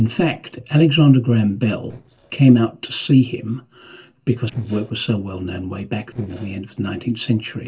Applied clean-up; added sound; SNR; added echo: neural separator model SepFormer DNS4.